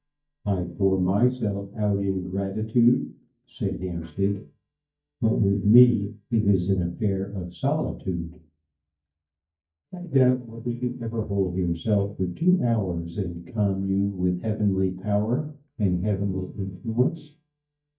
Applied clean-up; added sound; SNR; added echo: neural mask model DeepFilterNet 3.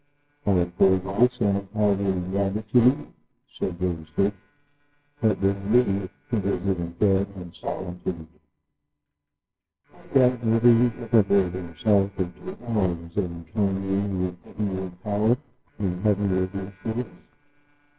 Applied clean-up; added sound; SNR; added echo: neural separator model SepFormer WHAMR!.